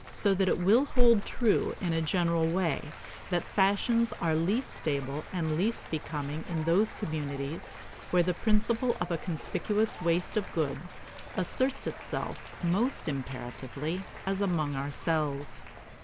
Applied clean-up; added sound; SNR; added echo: none; Applause / Cheering; 18 dB; none.